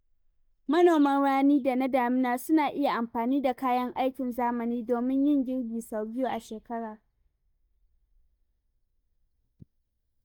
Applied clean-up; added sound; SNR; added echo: neural mask model DeepFilterNet 3.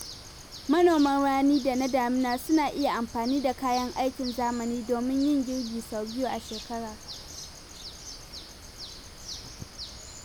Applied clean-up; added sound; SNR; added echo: none; Bird; 14 dB; none.